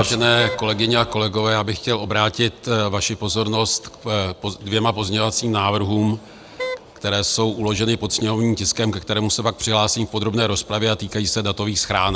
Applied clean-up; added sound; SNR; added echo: none; Wind instrument, woodwind instrument; 10 dB; none.